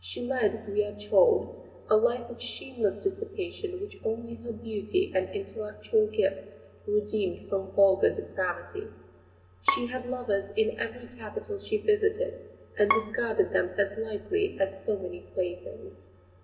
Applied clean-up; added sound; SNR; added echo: none; Bowed string instrument; 6 dB; reverberation time 2.7 s.